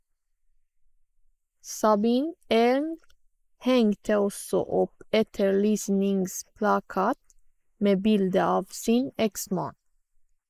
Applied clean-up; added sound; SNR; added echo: neural mask model Resemble Enhance denoiser.